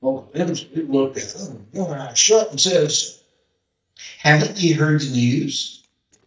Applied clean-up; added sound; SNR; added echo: neural mask model DeepFilterNet 3.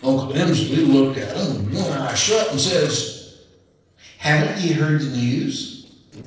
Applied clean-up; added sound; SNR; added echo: neural separator model SepFormer DNS4.